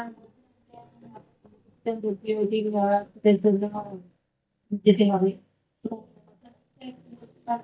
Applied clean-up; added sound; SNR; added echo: neural mask model DeepFilterNet 3.